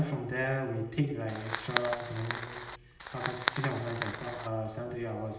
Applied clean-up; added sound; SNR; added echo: none; Fire; 0 dB; reverberation time 0.8 s.